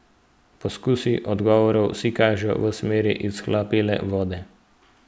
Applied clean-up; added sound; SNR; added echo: none; none; none; none.